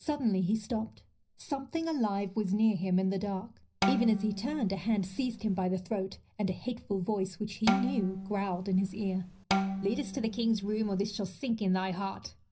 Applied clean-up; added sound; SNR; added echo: none; Bowed string instrument; 4 dB; reverberation time 0.5 s.